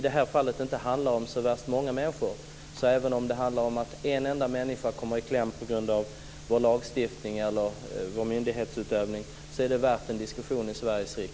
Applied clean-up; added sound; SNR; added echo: none; none; none; none.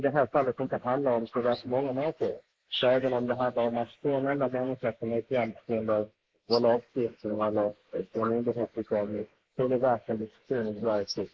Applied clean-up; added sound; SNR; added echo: neural mask model Resemble Enhance denoiser.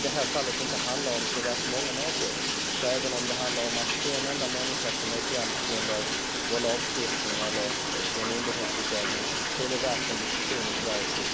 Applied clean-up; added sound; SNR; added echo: none; Bathtub (filling or washing); -5 dB; none.